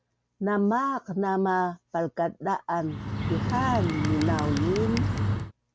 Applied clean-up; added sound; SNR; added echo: none; Bird; 0 dB; none.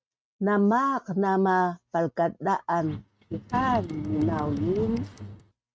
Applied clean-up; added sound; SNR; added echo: neural mask model RNNoise.